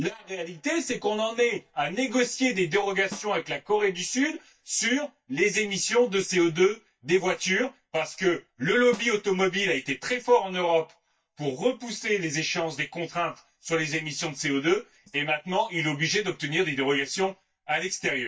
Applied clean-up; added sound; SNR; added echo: neural mask model DeepFilterNet 3.